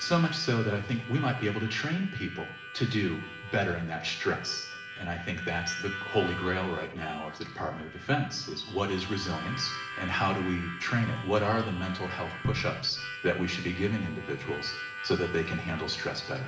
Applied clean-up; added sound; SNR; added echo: none; Harmonica; 10 dB; reverberation time 0.7 s.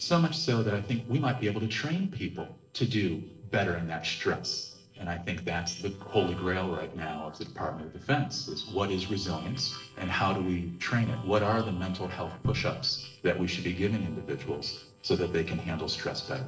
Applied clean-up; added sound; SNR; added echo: neural separator model SepFormer DNS4.